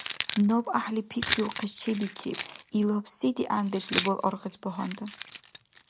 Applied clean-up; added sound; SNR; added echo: none; Keys jangling; 8 dB; none.